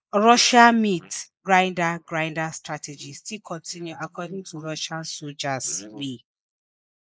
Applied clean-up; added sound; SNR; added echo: neural mask model Resemble Enhance denoiser.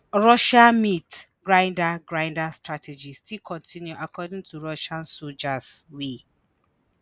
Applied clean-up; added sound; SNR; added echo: none; none; none; none.